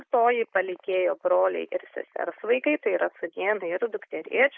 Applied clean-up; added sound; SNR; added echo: neural mask model Resemble Enhance denoiser.